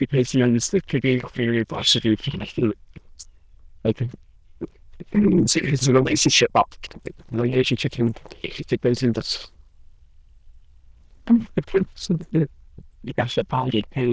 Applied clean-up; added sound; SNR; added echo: neural diffusion model UNIVERSE++.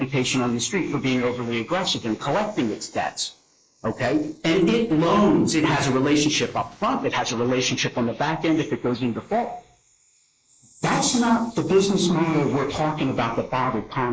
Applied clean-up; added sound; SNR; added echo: neural mask model Resemble Enhance denoiser.